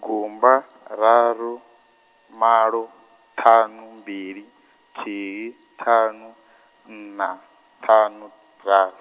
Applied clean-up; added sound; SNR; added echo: none; none; none; none.